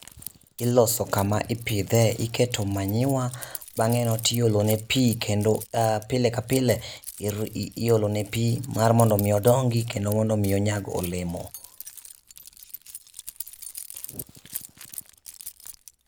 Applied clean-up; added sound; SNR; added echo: none; Keys jangling; 16 dB; none.